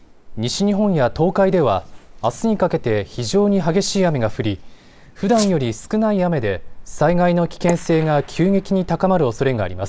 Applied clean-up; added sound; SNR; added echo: neural mask model Resemble Enhance denoiser.